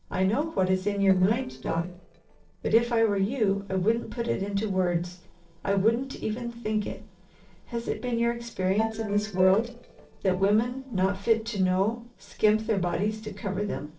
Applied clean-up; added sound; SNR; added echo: neural separator model SepFormer DNS4.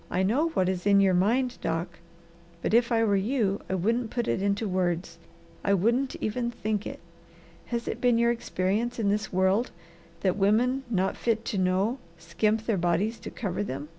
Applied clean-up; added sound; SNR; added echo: none; none; none; none.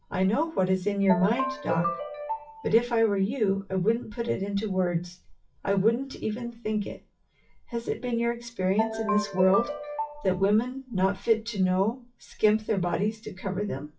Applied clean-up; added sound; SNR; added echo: classical method WPE with log-MMSE.